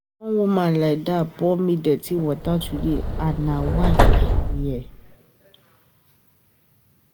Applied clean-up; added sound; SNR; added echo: none; Subway, metro, underground; -4 dB; none.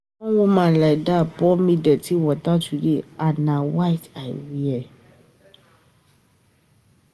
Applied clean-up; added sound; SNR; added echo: none; none; none; none.